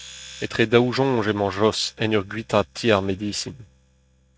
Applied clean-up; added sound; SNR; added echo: neural mask model RNNoise.